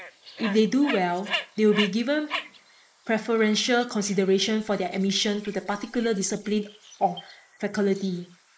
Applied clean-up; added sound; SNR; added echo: neural mask model Resemble Enhance denoiser.